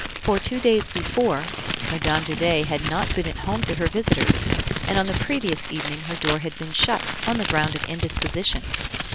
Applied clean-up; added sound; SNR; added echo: none; Crumpling, crinkling; 1 dB; none.